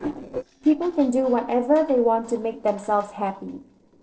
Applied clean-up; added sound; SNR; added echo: neural separator model SepFormer DNS4.